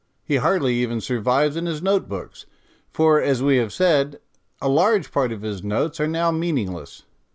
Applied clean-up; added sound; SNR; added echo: none; none; none; none.